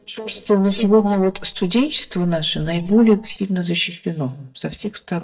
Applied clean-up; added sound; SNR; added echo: neural mask model DeepFilterNet 3.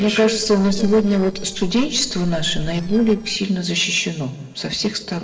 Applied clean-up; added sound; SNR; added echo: neural separator model SepFormer DNS4.